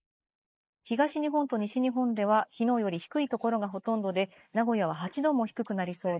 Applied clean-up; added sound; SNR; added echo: neural mask model Resemble Enhance denoiser.